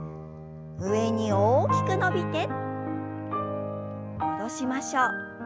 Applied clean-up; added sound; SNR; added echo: none; none; none; none.